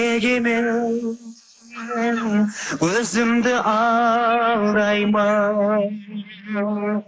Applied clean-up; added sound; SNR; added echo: neural mask model Resemble Enhance denoiser.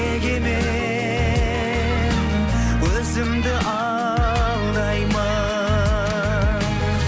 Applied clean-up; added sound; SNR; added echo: none; Thunderstorm; 17 dB; none.